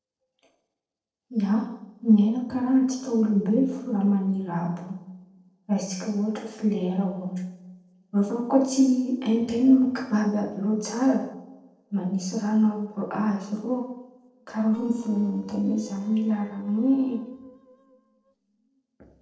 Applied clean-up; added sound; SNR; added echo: neural separator model SepFormer DNS4.